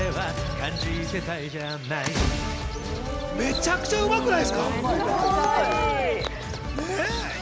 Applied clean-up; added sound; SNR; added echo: none; Bird vocalization, bird call, bird song; 18 dB; none.